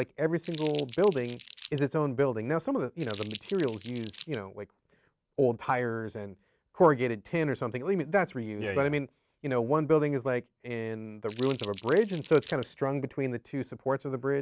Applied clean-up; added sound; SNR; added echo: none; Crumpling, crinkling; 18 dB; none.